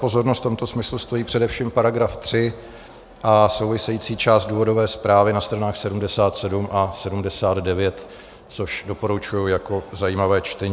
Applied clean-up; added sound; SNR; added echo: none; none; none; none.